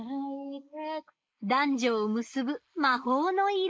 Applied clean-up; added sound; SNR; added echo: neural mask model Resemble Enhance denoiser.